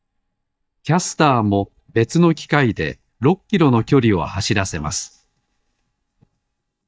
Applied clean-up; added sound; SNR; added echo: neural mask model DeepFilterNet 3.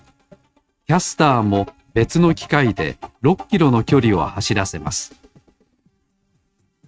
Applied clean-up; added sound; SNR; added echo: neural mask model RNNoise.